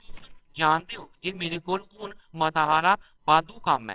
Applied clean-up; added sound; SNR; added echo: neural separator model SepFormer WHAMR!.